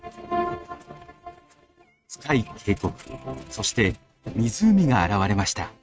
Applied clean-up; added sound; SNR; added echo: neural mask model RNNoise.